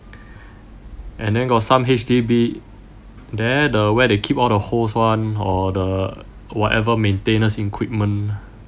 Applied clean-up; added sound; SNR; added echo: none; none; none; none.